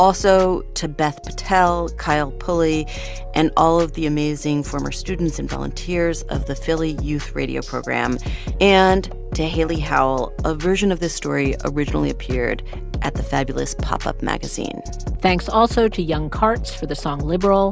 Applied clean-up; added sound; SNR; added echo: none; none; none; none.